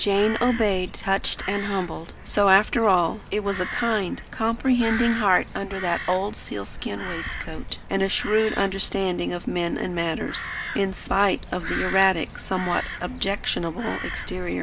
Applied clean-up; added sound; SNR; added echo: none; Crow; 10 dB; none.